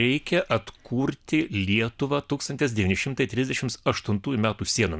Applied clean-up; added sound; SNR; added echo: none; none; none; none.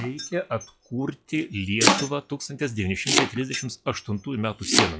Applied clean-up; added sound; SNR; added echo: classical method log-MMSE.